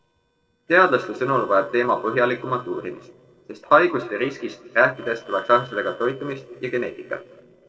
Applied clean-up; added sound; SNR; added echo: neural separator model SepFormer DNS4.